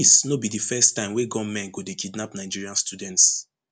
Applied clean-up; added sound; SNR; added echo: none; none; none; none.